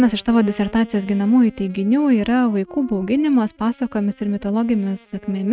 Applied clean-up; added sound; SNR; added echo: neural mask model RNNoise.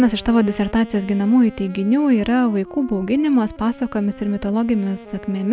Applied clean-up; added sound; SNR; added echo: none; Wind instrument, woodwind instrument; 19 dB; none.